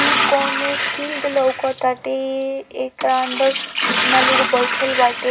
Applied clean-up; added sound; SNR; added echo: none; Liquid; 1 dB; reverberation time 0.2 s.